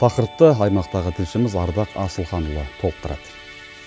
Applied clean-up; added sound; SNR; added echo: none; Musical instrument; 19 dB; none.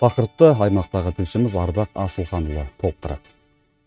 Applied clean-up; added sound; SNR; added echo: neural mask model RNNoise.